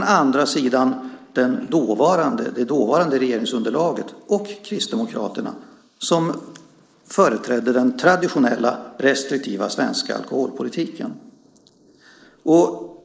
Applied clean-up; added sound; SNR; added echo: neural mask model Resemble Enhance denoiser.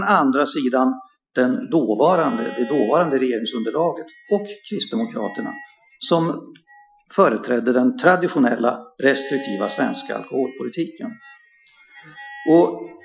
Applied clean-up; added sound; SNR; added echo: classical method Wiener filter.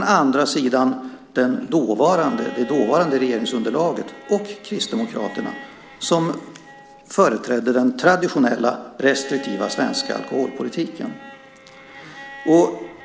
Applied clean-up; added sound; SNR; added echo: none; Bowed string instrument; 19 dB; none.